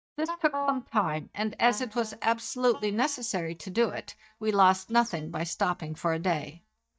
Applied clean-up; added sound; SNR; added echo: neural mask model DeepFilterNet 3.